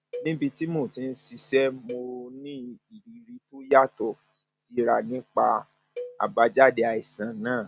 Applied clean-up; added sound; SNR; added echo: none; Cowbell; 18 dB; none.